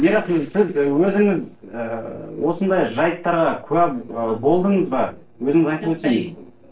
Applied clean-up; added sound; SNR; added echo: neural separator model SepFormer DNS4.